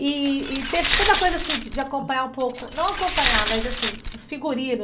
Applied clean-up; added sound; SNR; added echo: none; Glass; 2 dB; none.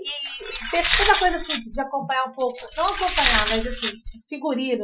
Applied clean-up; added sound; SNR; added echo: classical method Wiener filter.